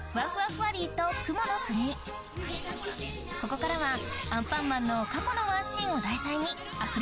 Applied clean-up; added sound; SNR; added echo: none; Bird; 18 dB; none.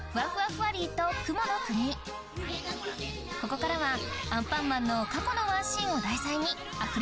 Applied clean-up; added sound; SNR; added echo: none; none; none; none.